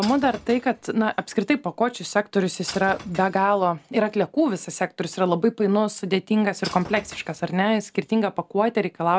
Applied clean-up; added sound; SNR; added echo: none; Shatter / Crushing; 20 dB; none.